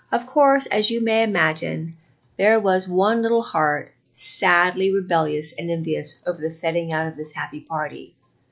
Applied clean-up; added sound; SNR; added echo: none; none; none; none.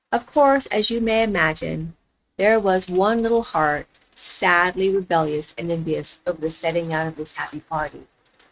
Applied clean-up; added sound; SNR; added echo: neural mask model RNNoise.